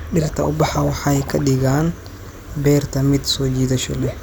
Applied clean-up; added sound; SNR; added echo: none; Water / Liquid; 13 dB; none.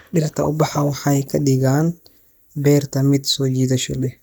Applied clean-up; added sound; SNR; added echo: neural mask model DeepFilterNet 3.